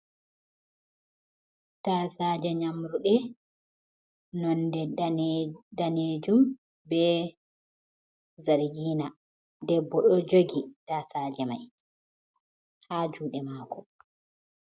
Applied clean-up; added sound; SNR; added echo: none; none; none; none.